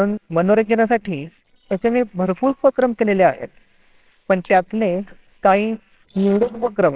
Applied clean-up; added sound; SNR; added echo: neural separator model SepFormer WHAMR!.